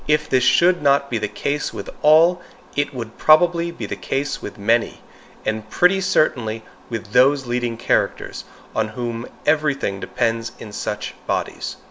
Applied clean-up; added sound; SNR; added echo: none; none; none; none.